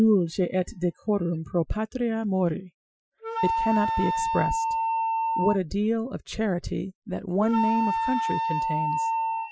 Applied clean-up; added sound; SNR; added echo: classical method Wiener filter.